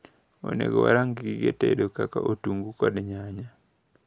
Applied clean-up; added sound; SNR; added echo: none; none; none; none.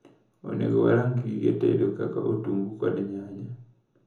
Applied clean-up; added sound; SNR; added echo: none; none; none; reverberation time 0.6 s.